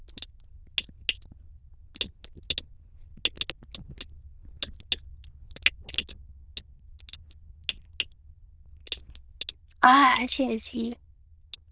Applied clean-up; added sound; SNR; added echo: neural diffusion model UNIVERSE++.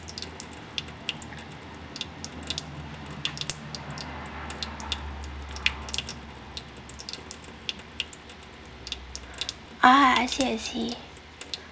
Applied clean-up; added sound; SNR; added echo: none; Trickle, dribble / Sink (filling or washing) / Water tap, faucet; 8 dB; none.